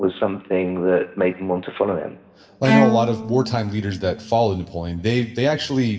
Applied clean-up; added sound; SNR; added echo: none; Bowed string instrument; 4 dB; reverberation time 2.9 s.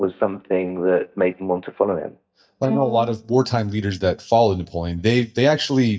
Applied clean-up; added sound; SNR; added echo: neural mask model DeepFilterNet 3.